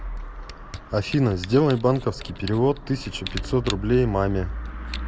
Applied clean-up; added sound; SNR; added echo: none; Camera; 17 dB; none.